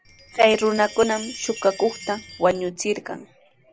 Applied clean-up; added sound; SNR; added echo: none; Chime; 17 dB; none.